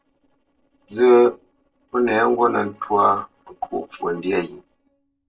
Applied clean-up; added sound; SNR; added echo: neural separator model SepFormer DNS4.